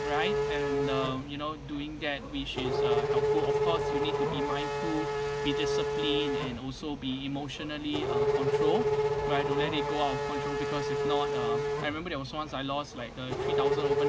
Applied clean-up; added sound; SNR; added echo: none; Race car, auto racing / Accelerating, revving, vroom; -4 dB; none.